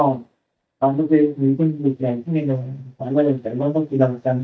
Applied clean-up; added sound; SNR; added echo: neural mask model DeepFilterNet 3.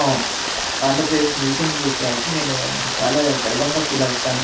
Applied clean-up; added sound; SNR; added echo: none; Rain; 1 dB; reverberation time 0.3 s.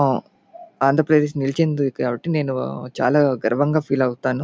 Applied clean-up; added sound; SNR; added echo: none; none; none; none.